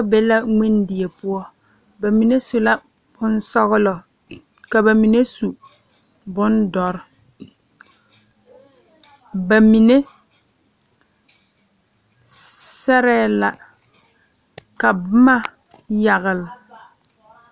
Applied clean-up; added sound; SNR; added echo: none; none; none; none.